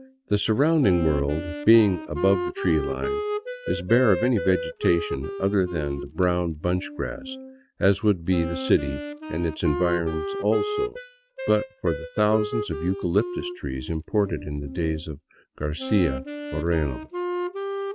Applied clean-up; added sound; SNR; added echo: neural mask model RNNoise.